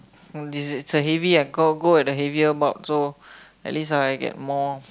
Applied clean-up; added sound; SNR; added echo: none; none; none; none.